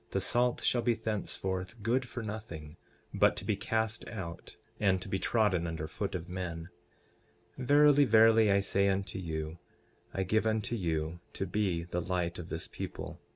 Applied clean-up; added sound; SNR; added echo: none; none; none; none.